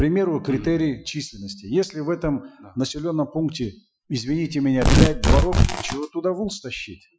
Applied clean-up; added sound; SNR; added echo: classical method Wiener filter.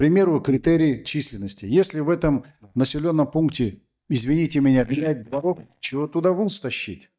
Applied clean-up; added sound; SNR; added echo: neural mask model DeepFilterNet 3.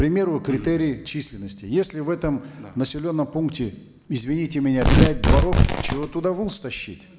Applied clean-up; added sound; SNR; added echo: none; Tearing; -3 dB; none.